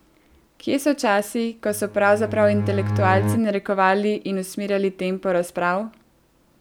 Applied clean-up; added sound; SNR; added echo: none; Bowed string instrument; 3 dB; none.